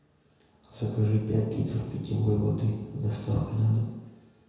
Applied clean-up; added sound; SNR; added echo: none; none; none; reverberation time 1.2 s.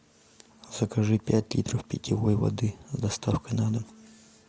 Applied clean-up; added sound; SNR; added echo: none; none; none; none.